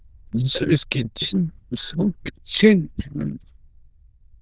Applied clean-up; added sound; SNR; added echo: neural diffusion model UNIVERSE++.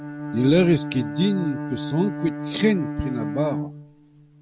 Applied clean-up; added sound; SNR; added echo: none; Bowed string instrument; 7 dB; none.